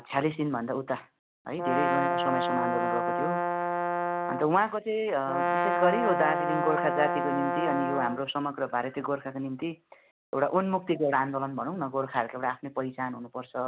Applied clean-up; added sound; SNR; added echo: none; Brass instrument; -1 dB; none.